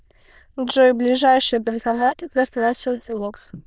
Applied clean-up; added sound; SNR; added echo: neural diffusion model UNIVERSE++.